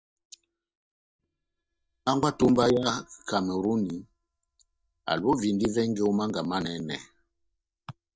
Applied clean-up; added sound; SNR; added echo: neural mask model DeepFilterNet 3.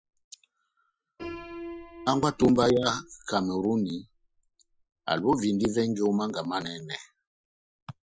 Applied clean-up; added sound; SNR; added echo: classical method Wiener filter.